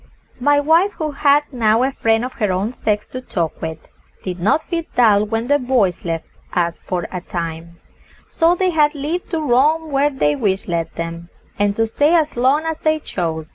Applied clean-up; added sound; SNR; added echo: none; none; none; none.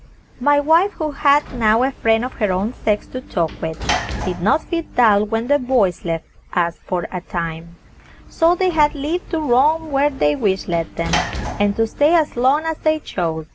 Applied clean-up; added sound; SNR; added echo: none; Sliding door / Slam; 13 dB; none.